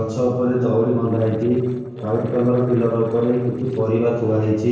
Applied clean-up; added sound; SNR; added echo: neural separator model SepFormer DNS4.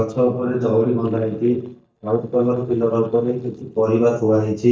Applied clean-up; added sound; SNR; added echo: neural mask model DeepFilterNet 3.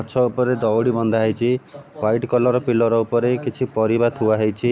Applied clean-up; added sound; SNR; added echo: none; none; none; none.